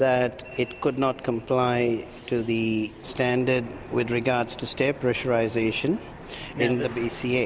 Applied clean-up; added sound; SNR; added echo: none; none; none; none.